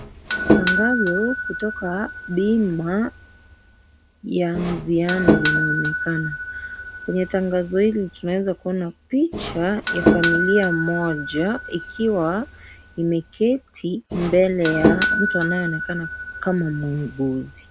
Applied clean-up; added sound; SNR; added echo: none; Doorbell; 2 dB; none.